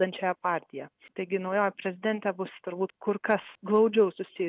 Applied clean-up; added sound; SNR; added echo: none; none; none; none.